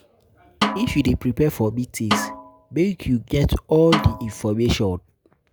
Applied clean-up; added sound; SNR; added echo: none; Snare drum; 7 dB; none.